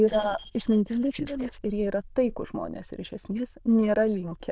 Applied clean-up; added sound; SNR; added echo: neural diffusion model UNIVERSE++.